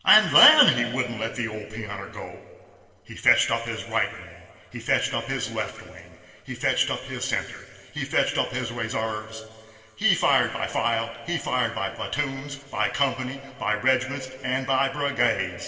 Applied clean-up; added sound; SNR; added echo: none; none; none; reverberation time 2.2 s.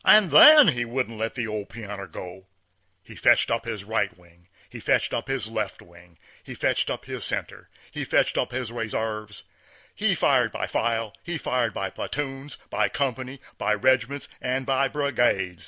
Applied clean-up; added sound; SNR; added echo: none; none; none; none.